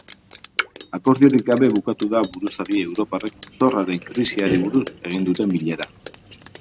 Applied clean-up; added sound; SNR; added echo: none; Drip; 14 dB; none.